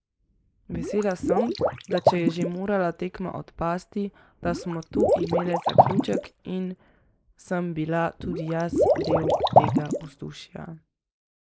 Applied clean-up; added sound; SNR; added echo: neural mask model Resemble Enhance denoiser.